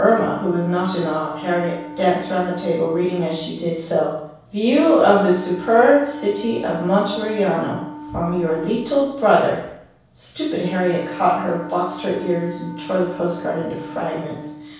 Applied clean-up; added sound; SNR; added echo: none; Wind instrument, woodwind instrument; 15 dB; reverberation time 0.7 s.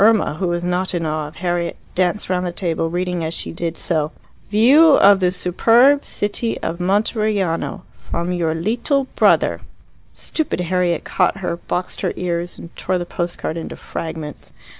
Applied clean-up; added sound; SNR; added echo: none; none; none; none.